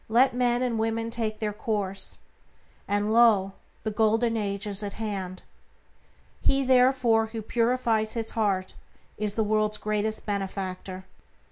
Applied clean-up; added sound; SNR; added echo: none; none; none; none.